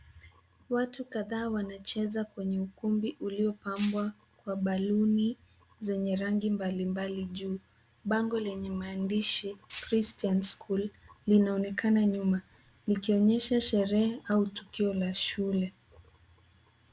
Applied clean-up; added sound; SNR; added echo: none; Rattle (instrument); 3 dB; none.